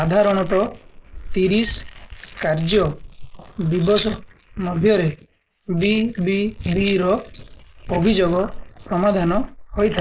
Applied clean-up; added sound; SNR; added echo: neural mask model Resemble Enhance denoiser.